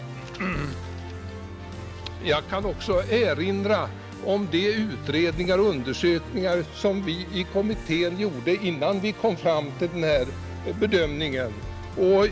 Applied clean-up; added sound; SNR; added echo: none; Musical instrument; 11 dB; none.